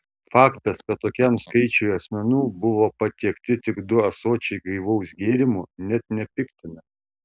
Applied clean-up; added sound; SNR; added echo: none; none; none; none.